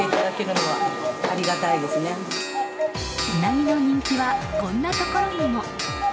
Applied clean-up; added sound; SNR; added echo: none; Clock; 2 dB; none.